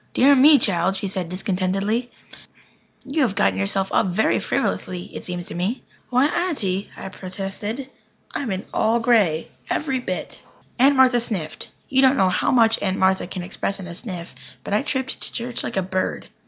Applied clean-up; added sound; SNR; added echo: none; none; none; none.